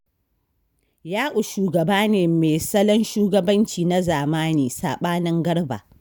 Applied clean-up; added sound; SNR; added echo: none; none; none; none.